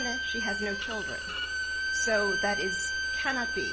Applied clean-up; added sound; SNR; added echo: none; Bowed string instrument; -3 dB; none.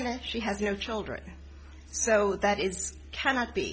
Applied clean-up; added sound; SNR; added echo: none; none; none; none.